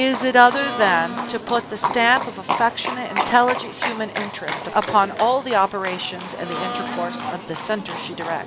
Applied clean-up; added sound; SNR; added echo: none; Livestock, farm animals, working animals + Domestic sounds, home sounds; 7 dB; none.